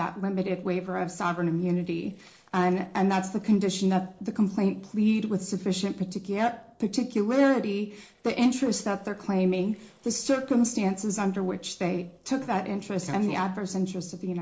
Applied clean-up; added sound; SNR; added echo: neural separator model SepFormer DNS4.